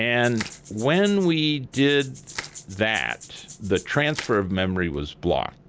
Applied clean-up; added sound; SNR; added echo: none; Rattle (instrument) + Crushing; 18 dB; none.